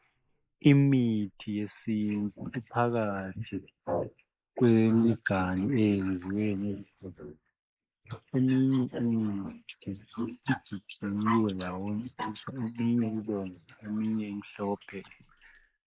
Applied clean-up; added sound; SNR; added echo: neural mask model Resemble Enhance denoiser.